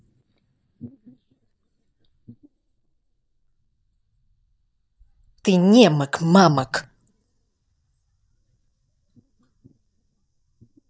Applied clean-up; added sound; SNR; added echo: neural mask model DeepFilterNet 3.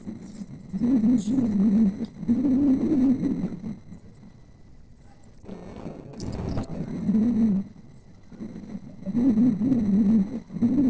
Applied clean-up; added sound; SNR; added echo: neural separator model SepFormer DNS4.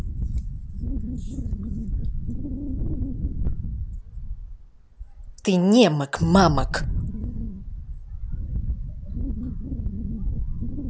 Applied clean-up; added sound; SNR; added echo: none; Wind; 1 dB; none.